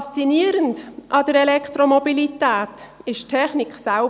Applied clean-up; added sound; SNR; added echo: none; none; none; none.